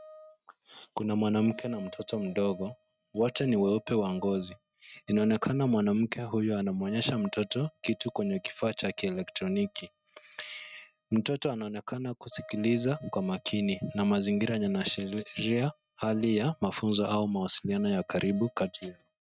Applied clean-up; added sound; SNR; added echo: neural mask model RNNoise.